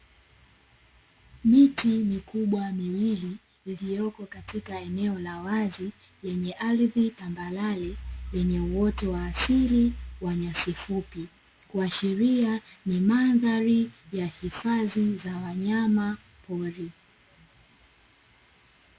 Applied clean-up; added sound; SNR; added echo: none; none; none; none.